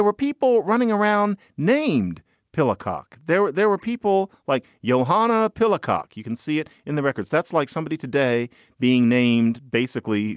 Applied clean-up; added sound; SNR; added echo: none; none; none; none.